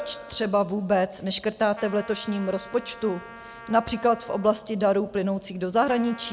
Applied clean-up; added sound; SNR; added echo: none; Trumpet; 19 dB; none.